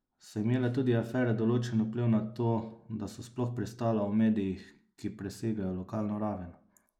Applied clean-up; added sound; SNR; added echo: neural mask model Resemble Enhance denoiser.